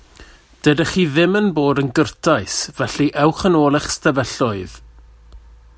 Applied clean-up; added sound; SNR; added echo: none; none; none; none.